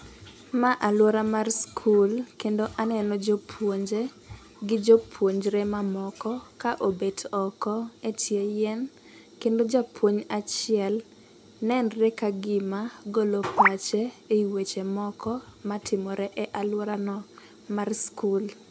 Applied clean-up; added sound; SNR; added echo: none; none; none; none.